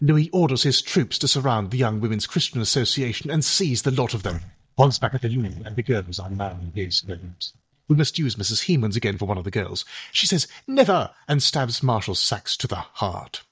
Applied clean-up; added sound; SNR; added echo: neural mask model DeepFilterNet 3.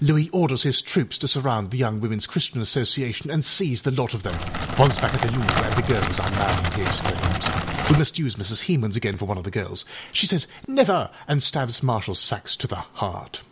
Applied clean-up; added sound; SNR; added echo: none; Crackle; 1 dB; none.